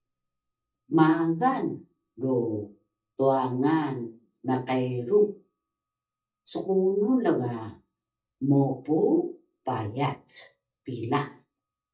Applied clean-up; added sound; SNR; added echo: neural mask model DeepFilterNet 3.